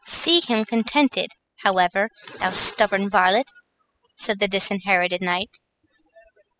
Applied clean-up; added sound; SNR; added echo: classical method spectral subtraction.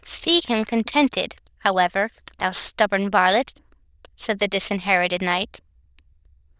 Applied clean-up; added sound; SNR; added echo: neural diffusion model UNIVERSE++.